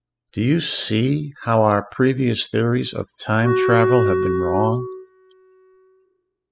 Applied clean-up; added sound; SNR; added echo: classical method spectral subtraction.